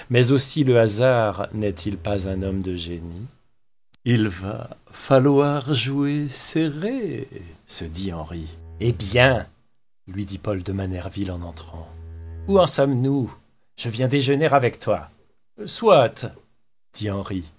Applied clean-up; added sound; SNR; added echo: none; Bowed string instrument; 16 dB; none.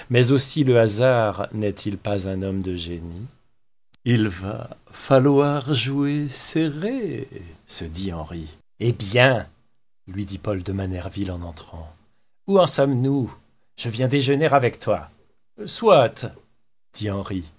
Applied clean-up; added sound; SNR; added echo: none; none; none; none.